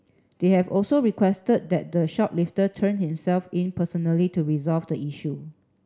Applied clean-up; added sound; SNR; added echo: none; none; none; none.